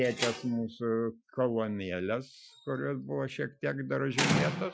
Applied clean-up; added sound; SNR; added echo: classical method Wiener filter.